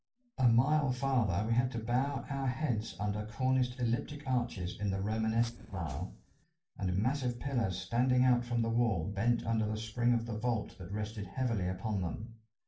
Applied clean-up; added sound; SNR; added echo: neural separator model SepFormer DNS4.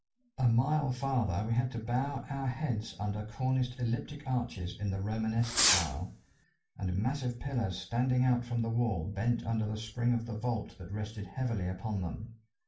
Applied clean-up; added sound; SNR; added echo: none; Fireworks; 0 dB; reverberation time 0.3 s.